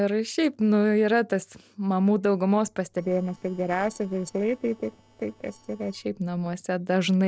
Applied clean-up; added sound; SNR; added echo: neural separator model SepFormer DNS4.